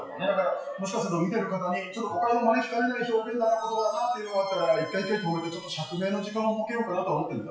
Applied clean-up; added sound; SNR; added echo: classical method WPE with log-MMSE.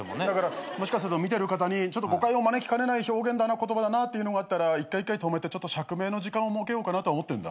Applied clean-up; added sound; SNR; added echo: none; none; none; none.